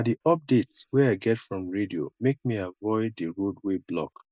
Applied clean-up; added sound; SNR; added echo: neural mask model Resemble Enhance denoiser.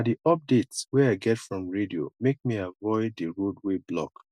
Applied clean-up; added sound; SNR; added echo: none; none; none; none.